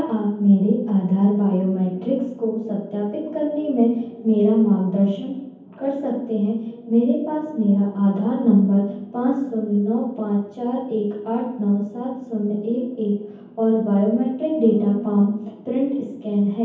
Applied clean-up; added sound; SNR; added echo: none; none; none; reverberation time 0.9 s.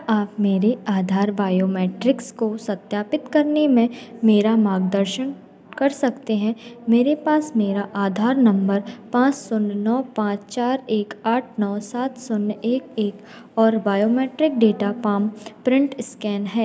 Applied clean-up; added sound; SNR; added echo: none; none; none; none.